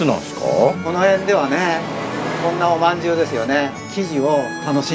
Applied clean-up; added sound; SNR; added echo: none; none; none; none.